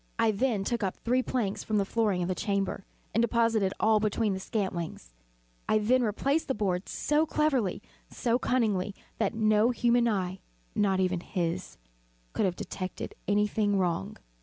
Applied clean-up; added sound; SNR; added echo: none; none; none; none.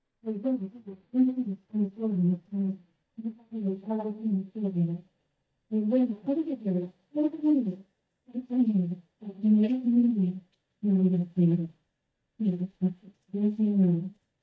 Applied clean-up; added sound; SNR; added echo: neural mask model DeepFilterNet 3.